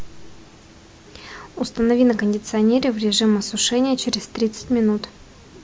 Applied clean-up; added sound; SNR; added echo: none; none; none; none.